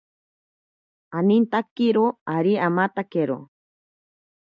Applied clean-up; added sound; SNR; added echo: none; none; none; none.